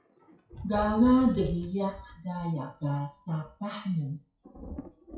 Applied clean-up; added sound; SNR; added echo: classical method WPE with log-MMSE.